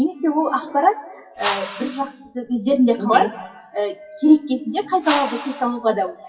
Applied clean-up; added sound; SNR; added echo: classical method WPE with log-MMSE.